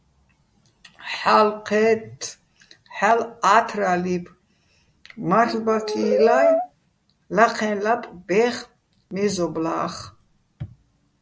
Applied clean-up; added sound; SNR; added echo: none; Brass instrument; 0 dB; none.